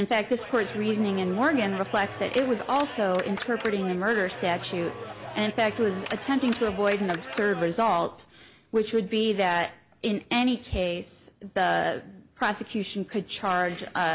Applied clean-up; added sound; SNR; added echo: none; Clapping; 11 dB; none.